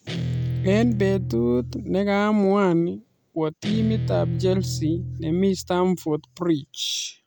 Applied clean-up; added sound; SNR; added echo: none; Guitar; 6 dB; none.